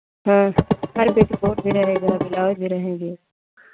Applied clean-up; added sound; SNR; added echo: neural mask model RNNoise.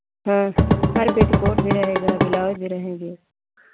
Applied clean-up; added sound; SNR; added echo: none; Drum / Drum kit; -5 dB; none.